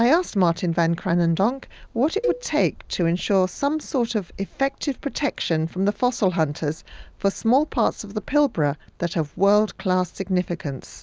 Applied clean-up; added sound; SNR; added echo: none; Cowbell; 12 dB; none.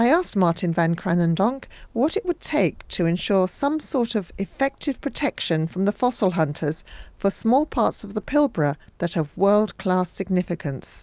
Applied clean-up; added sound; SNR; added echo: none; none; none; none.